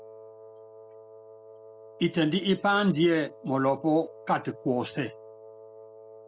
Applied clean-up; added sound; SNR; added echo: none; Wind instrument, woodwind instrument; 19 dB; none.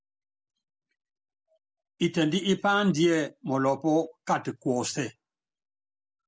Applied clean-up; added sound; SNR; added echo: none; none; none; none.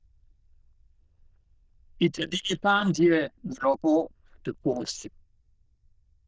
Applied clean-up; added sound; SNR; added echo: neural diffusion model UNIVERSE++.